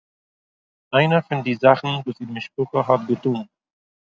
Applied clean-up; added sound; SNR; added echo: none; none; none; none.